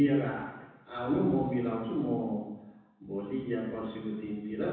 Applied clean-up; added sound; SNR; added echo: none; none; none; reverberation time 1.1 s.